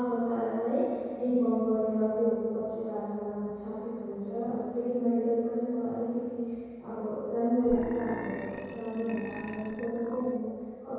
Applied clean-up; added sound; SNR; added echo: none; Burping, eructation; 11 dB; reverberation time 2.0 s.